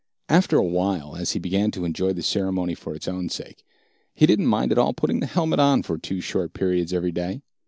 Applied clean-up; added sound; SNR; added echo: none; none; none; none.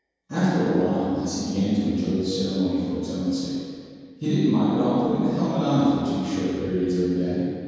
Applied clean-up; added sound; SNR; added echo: none; none; none; reverberation time 2.1 s.